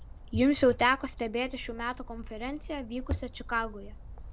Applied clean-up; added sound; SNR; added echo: none; Bird; 13 dB; none.